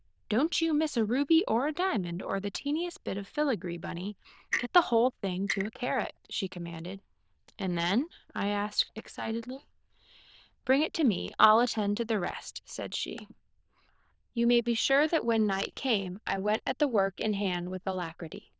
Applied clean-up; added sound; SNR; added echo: neural diffusion model UNIVERSE++.